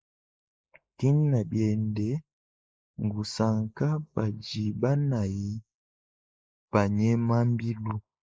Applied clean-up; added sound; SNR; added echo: neural mask model Resemble Enhance denoiser.